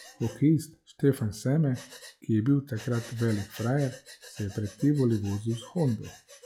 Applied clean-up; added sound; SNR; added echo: classical method log-MMSE.